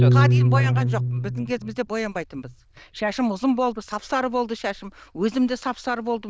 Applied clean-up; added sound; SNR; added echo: neural diffusion model UNIVERSE++.